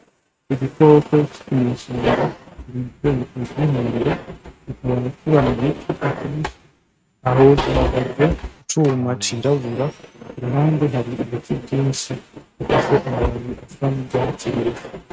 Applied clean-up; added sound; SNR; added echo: neural mask model RNNoise.